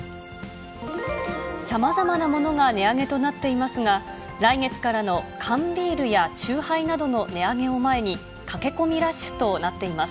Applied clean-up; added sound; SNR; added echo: none; none; none; none.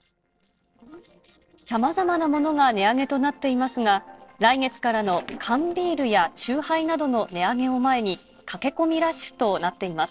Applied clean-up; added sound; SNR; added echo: neural separator model SepFormer DNS4.